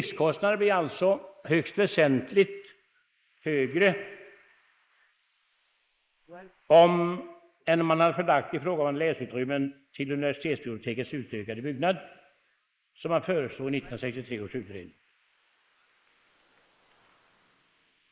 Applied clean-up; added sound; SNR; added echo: neural mask model Resemble Enhance denoiser.